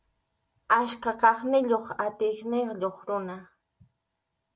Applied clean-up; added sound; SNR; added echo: none; none; none; none.